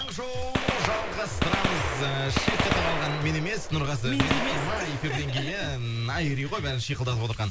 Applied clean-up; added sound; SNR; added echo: none; Gunshot, gunfire; 2 dB; none.